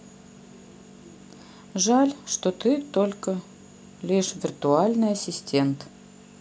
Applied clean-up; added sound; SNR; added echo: none; none; none; none.